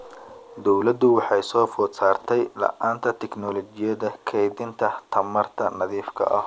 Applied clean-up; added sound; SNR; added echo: none; none; none; none.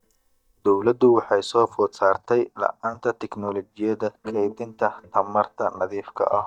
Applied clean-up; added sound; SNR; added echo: neural mask model DeepFilterNet 3.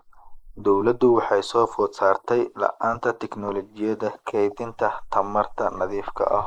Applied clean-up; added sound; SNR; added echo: neural mask model Resemble Enhance denoiser.